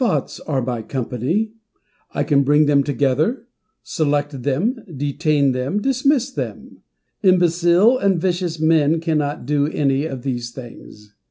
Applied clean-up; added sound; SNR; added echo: none; none; none; none.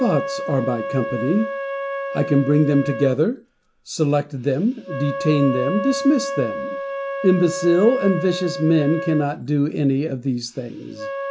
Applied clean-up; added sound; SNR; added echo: none; Wind instrument, woodwind instrument; 8 dB; none.